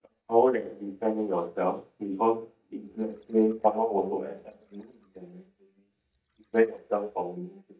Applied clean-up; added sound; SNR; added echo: neural mask model DeepFilterNet 3.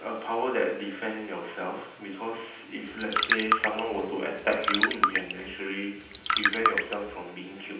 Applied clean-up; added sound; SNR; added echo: none; Trickle, dribble; -3 dB; reverberation time 0.9 s.